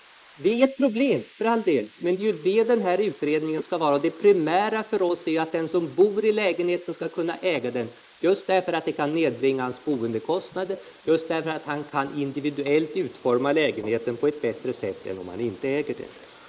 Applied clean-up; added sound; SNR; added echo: neural mask model Resemble Enhance denoiser.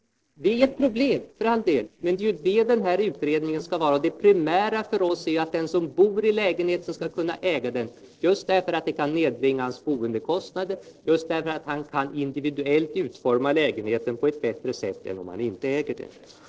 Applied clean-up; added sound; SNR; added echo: neural separator model SepFormer DNS4.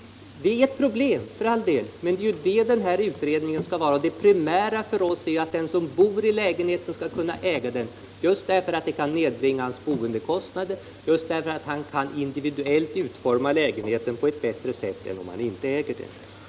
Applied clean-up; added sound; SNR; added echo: none; none; none; none.